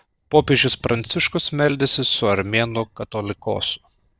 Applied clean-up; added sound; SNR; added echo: neural separator model SepFormer DNS4.